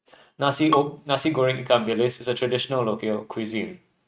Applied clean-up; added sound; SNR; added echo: neural mask model RNNoise.